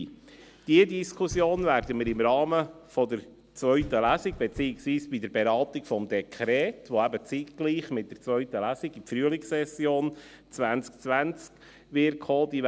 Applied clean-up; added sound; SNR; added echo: none; Knock; 16 dB; none.